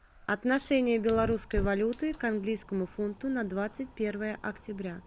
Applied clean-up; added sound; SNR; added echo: none; Fire; 13 dB; none.